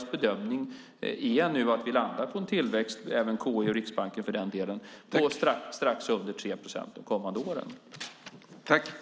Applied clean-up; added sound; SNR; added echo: none; none; none; none.